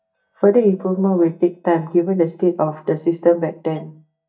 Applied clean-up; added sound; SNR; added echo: neural mask model DeepFilterNet 3.